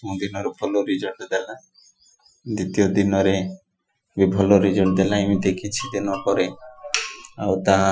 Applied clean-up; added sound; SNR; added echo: classical method Wiener filter.